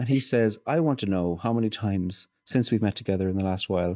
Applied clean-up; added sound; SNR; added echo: neural mask model DeepFilterNet 3.